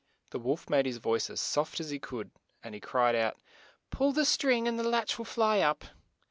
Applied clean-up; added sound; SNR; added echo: none; none; none; none.